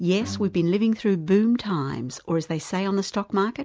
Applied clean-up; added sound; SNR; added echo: none; Bowed string instrument; 18 dB; none.